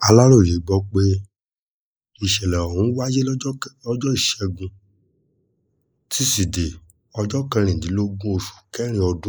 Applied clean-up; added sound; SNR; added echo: neural mask model Resemble Enhance denoiser.